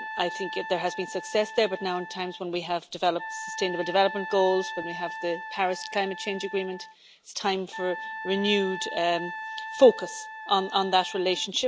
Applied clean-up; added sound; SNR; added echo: none; Wind instrument, woodwind instrument; 11 dB; none.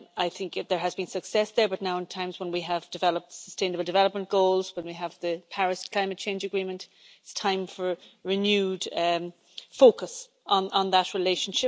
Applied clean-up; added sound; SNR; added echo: none; none; none; none.